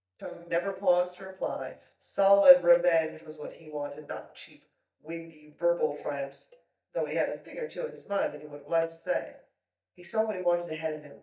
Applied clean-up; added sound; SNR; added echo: neural mask model DeepFilterNet 3.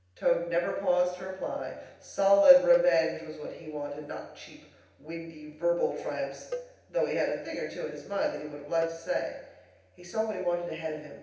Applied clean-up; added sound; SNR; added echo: none; Cowbell; 15 dB; reverberation time 0.9 s.